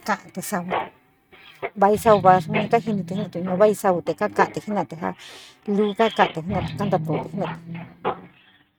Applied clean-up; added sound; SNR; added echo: neural mask model RNNoise.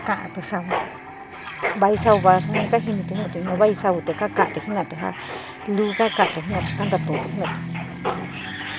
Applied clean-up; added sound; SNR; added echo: none; Guitar + Mechanisms; 5 dB; none.